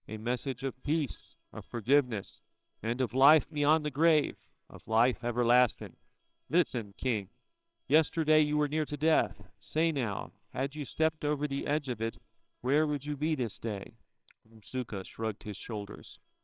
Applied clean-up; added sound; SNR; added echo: neural separator model SepFormer WHAMR!.